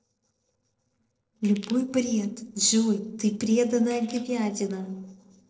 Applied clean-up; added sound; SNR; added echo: neural separator model SepFormer DNS4.